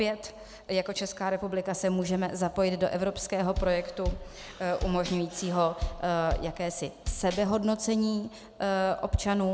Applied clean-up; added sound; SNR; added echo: none; Bass drum; 7 dB; none.